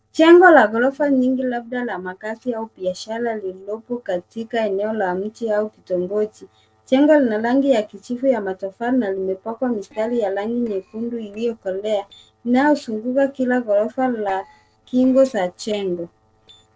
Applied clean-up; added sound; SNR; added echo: neural separator model SepFormer DNS4.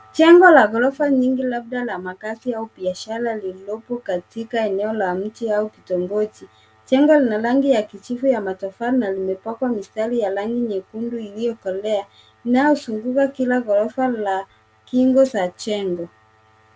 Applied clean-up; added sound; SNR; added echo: none; none; none; none.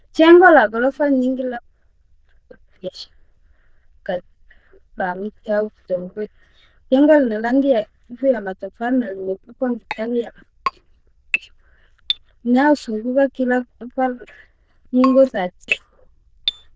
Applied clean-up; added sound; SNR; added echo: neural diffusion model UNIVERSE++.